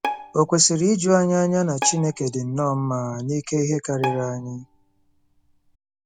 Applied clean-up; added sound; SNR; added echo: none; Bowed string instrument; 12 dB; none.